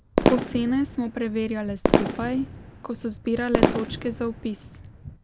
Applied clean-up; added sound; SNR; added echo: none; Fireworks; -1 dB; none.